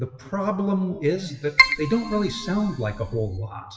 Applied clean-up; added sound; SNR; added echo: classical method WPE with log-MMSE.